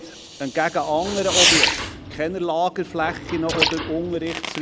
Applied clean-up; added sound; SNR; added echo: none; Fireworks + Liquid; 0 dB; none.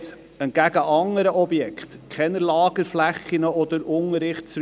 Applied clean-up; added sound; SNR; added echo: none; none; none; none.